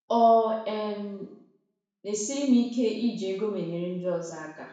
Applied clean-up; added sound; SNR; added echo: none; none; none; reverberation time 0.6 s.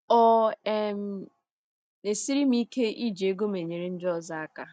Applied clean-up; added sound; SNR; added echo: none; none; none; none.